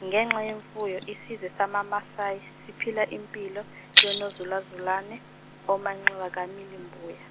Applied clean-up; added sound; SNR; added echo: none; Shatter; -3 dB; none.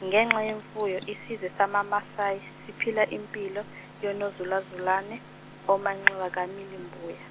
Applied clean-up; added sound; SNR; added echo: none; none; none; none.